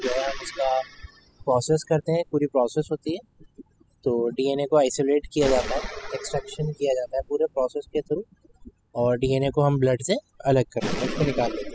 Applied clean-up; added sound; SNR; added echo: classical method spectral subtraction.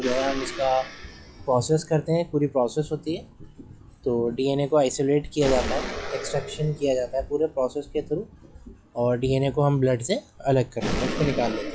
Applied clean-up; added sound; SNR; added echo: classical method log-MMSE.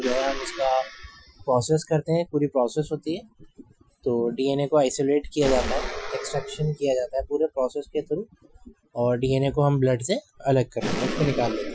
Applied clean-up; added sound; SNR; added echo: classical method Wiener filter.